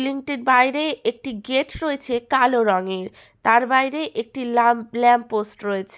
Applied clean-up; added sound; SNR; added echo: none; none; none; none.